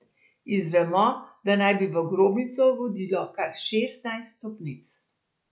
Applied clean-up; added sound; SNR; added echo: none; none; none; none.